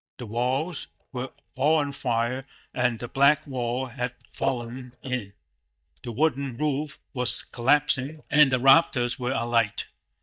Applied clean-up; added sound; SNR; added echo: neural mask model DeepFilterNet 3.